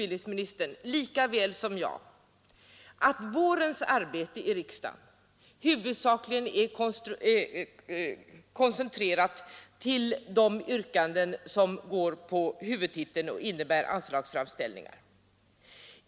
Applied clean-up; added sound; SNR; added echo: none; none; none; none.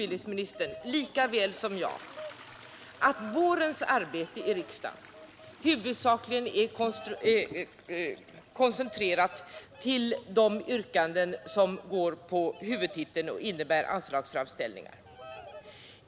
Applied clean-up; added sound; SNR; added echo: none; Toilet flush + Bird vocalization, bird call, bird song; 17 dB; none.